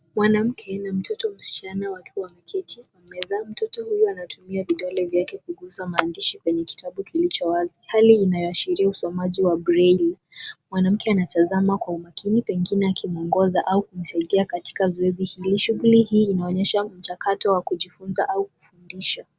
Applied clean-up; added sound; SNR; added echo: none; none; none; none.